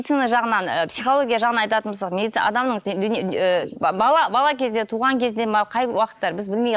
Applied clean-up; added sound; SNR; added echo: neural mask model Resemble Enhance denoiser.